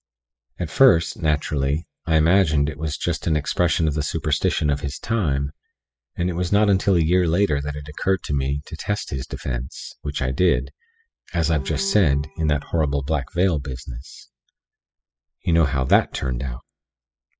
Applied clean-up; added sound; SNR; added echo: classical method spectral subtraction.